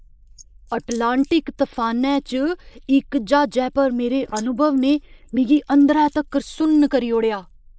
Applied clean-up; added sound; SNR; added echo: neural mask model Resemble Enhance denoiser.